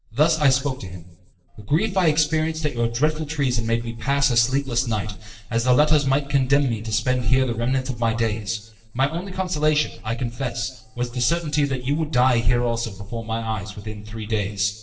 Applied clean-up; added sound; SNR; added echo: neural separator model SepFormer DNS4.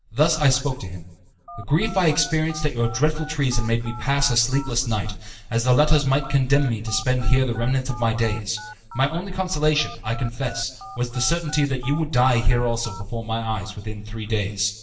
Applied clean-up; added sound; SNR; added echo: none; Telephone; 18 dB; reverberation time 0.7 s.